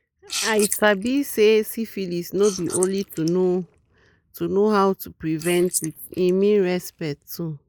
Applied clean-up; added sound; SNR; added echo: neural mask model Resemble Enhance denoiser.